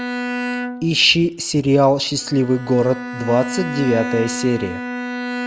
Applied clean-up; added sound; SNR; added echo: none; Bowed string instrument; 8 dB; none.